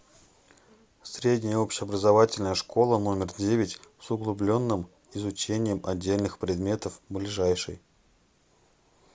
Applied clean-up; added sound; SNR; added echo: none; none; none; none.